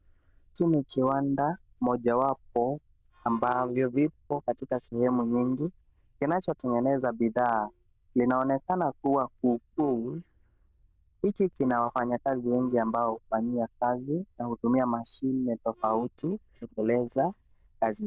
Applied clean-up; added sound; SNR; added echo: neural diffusion model UNIVERSE++.